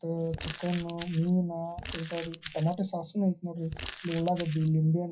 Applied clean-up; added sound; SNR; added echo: classical method WPE with log-MMSE.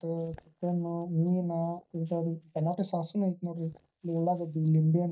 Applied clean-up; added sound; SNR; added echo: neural mask model DeepFilterNet 3.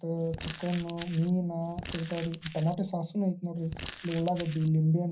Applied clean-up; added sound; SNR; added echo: none; Crumpling, crinkling; 14 dB; reverberation time 0.3 s.